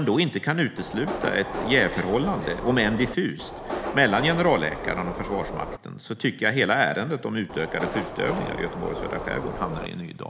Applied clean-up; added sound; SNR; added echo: none; Subway, metro, underground; 7 dB; none.